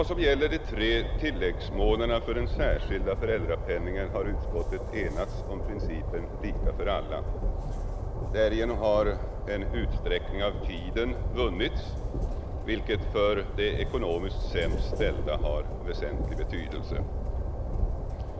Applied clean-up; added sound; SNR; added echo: none; Train; -1 dB; none.